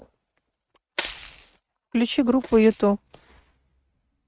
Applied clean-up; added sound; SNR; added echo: neural mask model RNNoise.